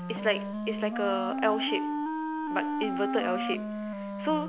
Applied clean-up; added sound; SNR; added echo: none; Wind instrument, woodwind instrument; 1 dB; none.